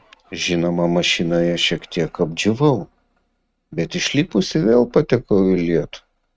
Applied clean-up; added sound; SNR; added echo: neural mask model RNNoise.